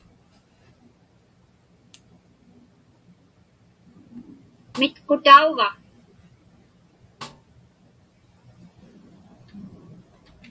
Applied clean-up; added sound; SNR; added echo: none; Snare drum; 20 dB; none.